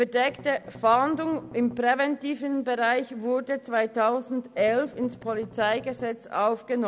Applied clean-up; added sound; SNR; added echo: none; Strum; 19 dB; none.